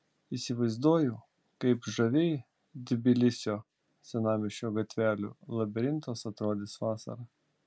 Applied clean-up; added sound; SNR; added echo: none; none; none; none.